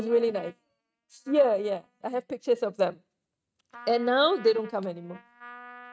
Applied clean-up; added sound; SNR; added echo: neural mask model RNNoise.